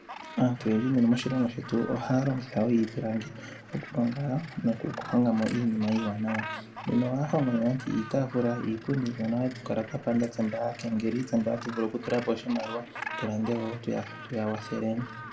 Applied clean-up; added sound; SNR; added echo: none; Gull, seagull; 15 dB; reverberation time 1.2 s.